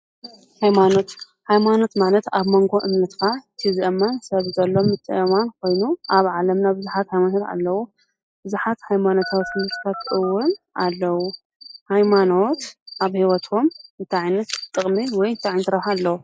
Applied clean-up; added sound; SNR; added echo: classical method log-MMSE.